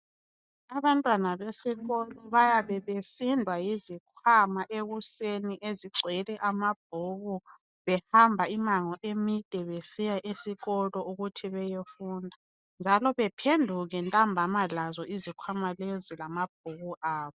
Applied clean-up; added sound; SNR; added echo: neural mask model DeepFilterNet 3.